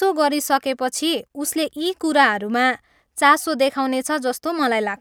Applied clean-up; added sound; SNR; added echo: none; none; none; none.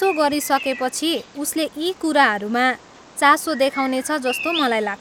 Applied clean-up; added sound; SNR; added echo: none; Bird vocalization, bird call, bird song; 14 dB; none.